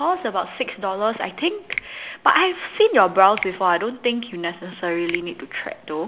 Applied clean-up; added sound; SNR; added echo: none; Finger snapping; 15 dB; none.